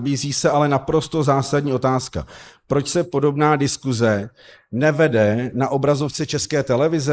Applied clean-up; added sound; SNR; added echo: neural mask model Resemble Enhance denoiser.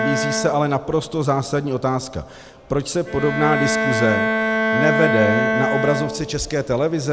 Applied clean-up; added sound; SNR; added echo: none; Bowed string instrument; 2 dB; none.